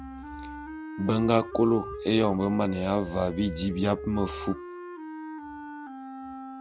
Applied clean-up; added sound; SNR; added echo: none; Wind instrument, woodwind instrument; 11 dB; none.